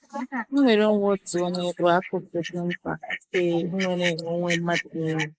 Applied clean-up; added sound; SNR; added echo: neural mask model Resemble Enhance denoiser.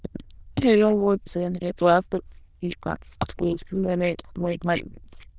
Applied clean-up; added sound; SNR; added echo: neural diffusion model UNIVERSE++.